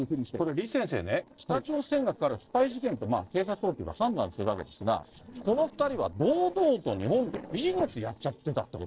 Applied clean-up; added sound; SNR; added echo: neural separator model SepFormer DNS4.